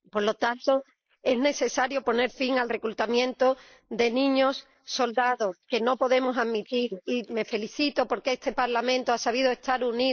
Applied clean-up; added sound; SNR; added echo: neural mask model Resemble Enhance denoiser.